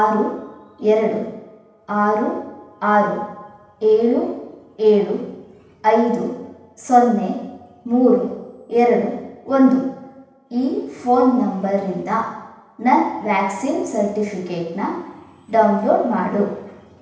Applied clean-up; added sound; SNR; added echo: none; none; none; reverberation time 0.9 s.